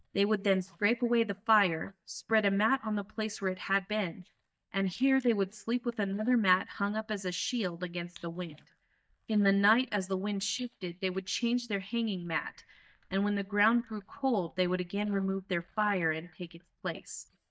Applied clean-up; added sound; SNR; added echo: neural mask model DeepFilterNet 3.